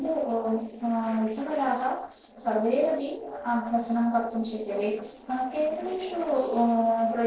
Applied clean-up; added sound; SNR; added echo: neural separator model SepFormer DNS4.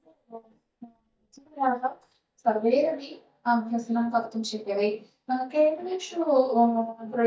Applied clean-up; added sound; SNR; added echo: neural mask model DeepFilterNet 3.